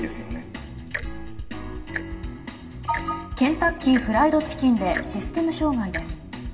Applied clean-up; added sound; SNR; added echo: none; Tick-tock; 15 dB; reverberation time 2.4 s.